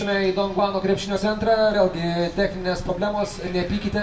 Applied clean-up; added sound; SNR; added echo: none; Bird vocalization, bird call, bird song; 17 dB; reverberation time 0.6 s.